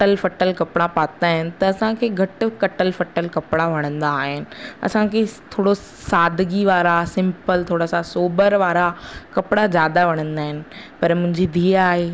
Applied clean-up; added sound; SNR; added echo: none; none; none; none.